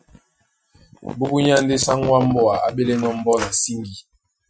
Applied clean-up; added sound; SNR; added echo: classical method Wiener filter.